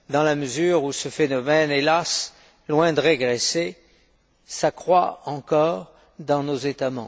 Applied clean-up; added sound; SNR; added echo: none; none; none; none.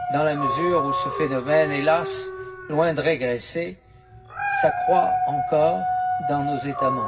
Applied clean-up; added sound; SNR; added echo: none; Dog; 2 dB; reverberation time 0.4 s.